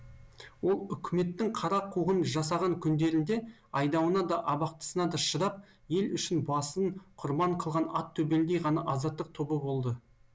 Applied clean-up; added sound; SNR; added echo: none; none; none; none.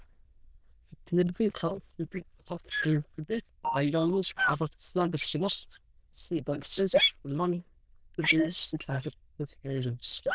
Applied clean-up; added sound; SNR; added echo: neural diffusion model UNIVERSE++.